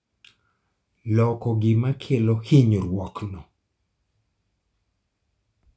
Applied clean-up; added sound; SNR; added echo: none; none; none; none.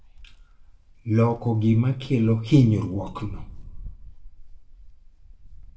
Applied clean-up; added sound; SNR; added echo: none; Wind; 16 dB; reverberation time 0.7 s.